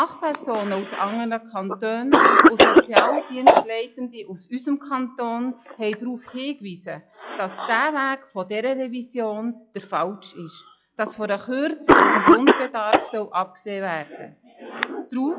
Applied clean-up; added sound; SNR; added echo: classical method log-MMSE.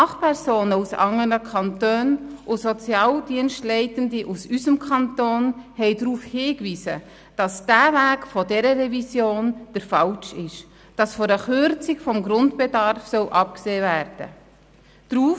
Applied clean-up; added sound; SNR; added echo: none; none; none; none.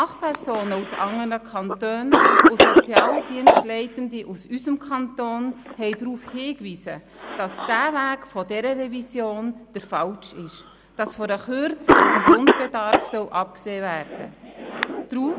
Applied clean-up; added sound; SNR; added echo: none; Cough; -4 dB; none.